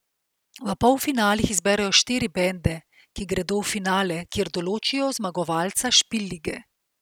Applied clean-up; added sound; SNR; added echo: none; none; none; none.